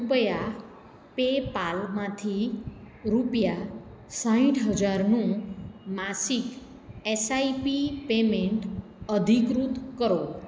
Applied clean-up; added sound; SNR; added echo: none; none; none; none.